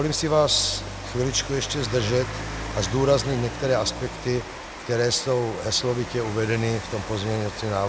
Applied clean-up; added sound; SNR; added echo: none; Rain; 9 dB; none.